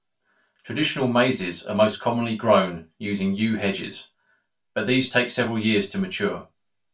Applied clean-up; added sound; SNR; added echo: none; none; none; reverberation time 0.2 s.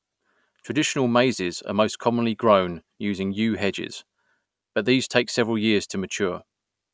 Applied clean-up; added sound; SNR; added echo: none; none; none; none.